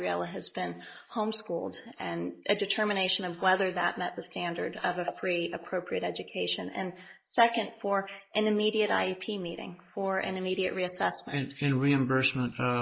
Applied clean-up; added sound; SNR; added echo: neural mask model Resemble Enhance denoiser.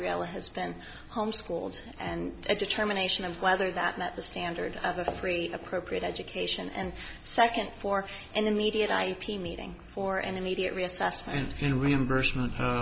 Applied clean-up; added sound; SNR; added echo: none; Bass drum; 17 dB; none.